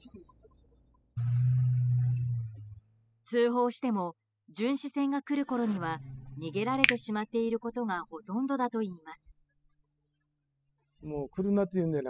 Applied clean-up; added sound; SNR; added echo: classical method spectral subtraction.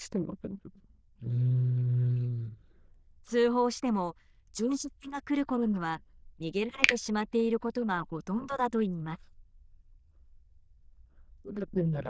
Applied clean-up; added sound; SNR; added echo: neural diffusion model UNIVERSE++.